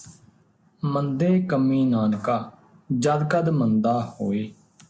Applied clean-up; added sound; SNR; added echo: none; none; none; none.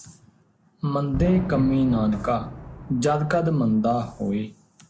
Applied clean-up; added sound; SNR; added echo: none; Fireworks; 9 dB; none.